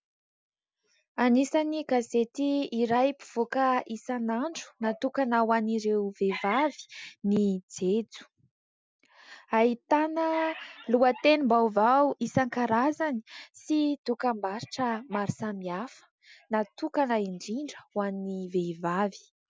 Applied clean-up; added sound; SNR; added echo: none; none; none; none.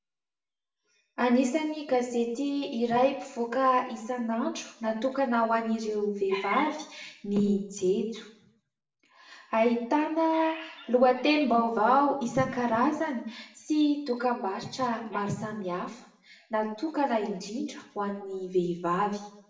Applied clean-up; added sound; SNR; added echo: none; none; none; reverberation time 0.6 s.